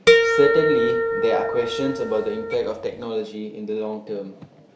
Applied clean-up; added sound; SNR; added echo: none; Harp; -5 dB; none.